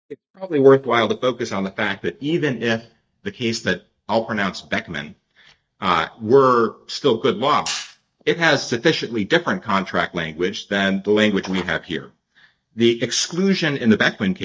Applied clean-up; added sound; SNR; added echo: neural mask model DeepFilterNet 3.